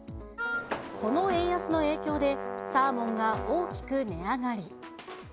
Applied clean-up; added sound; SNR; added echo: none; Brass instrument + Wind instrument, woodwind instrument; 6 dB; none.